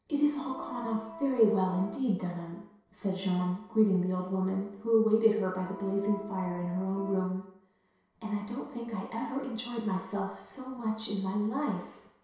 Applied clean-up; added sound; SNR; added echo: none; Organ; 13 dB; reverberation time 0.7 s.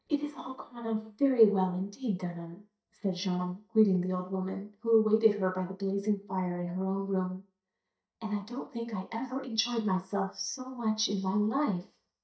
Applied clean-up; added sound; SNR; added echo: neural mask model DeepFilterNet 3.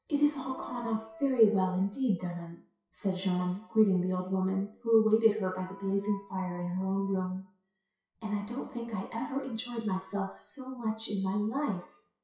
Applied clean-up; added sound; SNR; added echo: classical method WPE with log-MMSE.